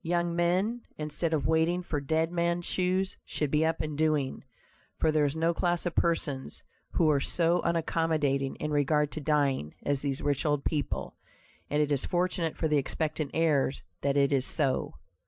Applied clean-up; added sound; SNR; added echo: none; none; none; none.